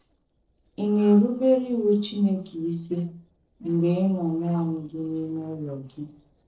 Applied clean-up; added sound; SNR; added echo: neural separator model SepFormer DNS4.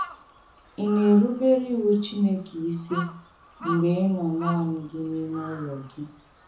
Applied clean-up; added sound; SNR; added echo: none; Crow; 14 dB; reverberation time 0.6 s.